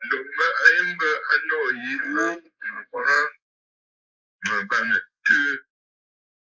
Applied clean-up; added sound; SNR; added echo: neural mask model Resemble Enhance denoiser.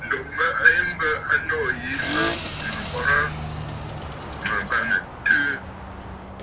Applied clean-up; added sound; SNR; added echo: none; Accelerating, revving, vroom + Car passing by; 8 dB; none.